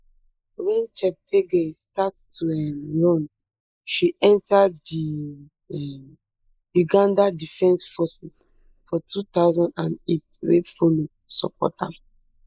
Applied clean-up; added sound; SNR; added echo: neural mask model Resemble Enhance denoiser.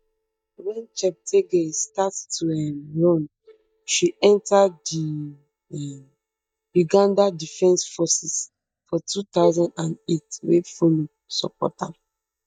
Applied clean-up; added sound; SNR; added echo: neural mask model DeepFilterNet 3.